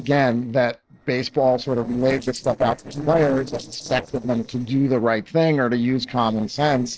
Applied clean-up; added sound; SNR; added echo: neural separator model SepFormer DNS4.